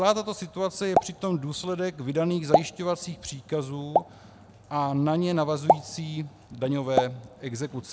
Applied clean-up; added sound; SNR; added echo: none; Explosion; 2 dB; none.